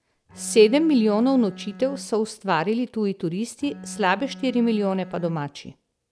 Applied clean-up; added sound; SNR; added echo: none; Bowed string instrument; 18 dB; none.